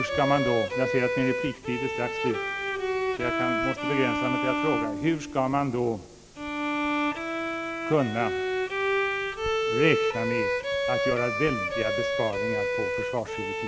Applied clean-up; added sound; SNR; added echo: none; Bowed string instrument; -1 dB; none.